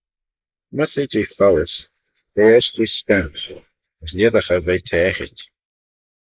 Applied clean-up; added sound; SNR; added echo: neural mask model Resemble Enhance denoiser.